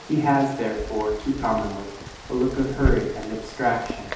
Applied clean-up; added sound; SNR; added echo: none; Rain; 6 dB; reverberation time 0.8 s.